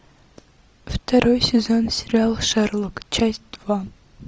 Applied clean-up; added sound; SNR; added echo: none; none; none; none.